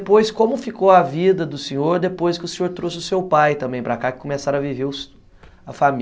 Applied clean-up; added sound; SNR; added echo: none; none; none; none.